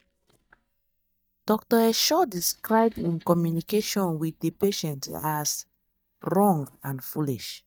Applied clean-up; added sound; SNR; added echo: neural mask model DeepFilterNet 3.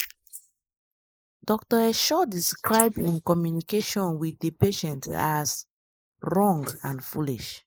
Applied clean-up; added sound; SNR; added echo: neural mask model Resemble Enhance denoiser.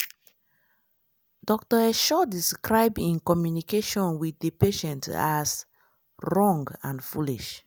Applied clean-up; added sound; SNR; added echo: none; none; none; none.